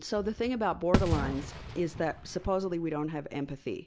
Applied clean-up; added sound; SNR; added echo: none; Fireworks; 2 dB; none.